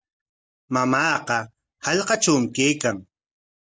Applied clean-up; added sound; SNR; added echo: none; none; none; none.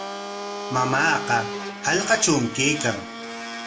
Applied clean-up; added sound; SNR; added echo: none; Domestic sounds, home sounds; 8 dB; reverberation time 0.5 s.